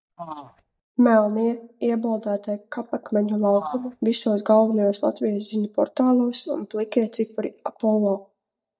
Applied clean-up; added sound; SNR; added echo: neural mask model DeepFilterNet 3.